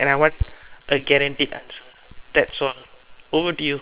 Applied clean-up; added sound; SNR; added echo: neural separator model SepFormer WHAM!.